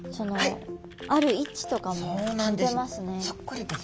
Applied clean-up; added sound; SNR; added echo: none; Fire; 16 dB; none.